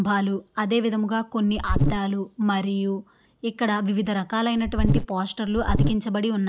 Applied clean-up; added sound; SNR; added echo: none; Buzz; -3 dB; none.